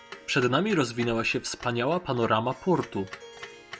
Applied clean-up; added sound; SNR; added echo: none; Harp + Clock; 18 dB; none.